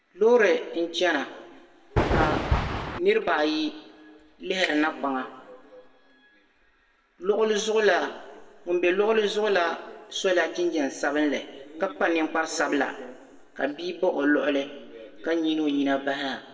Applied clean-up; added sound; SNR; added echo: none; Thunder; -2 dB; reverberation time 1.1 s.